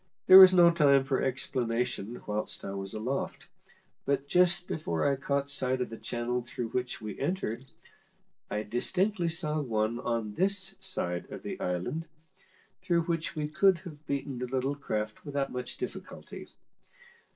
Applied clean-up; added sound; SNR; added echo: neural separator model SepFormer DNS4.